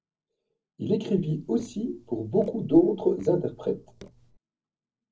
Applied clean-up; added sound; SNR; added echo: neural separator model SepFormer DNS4.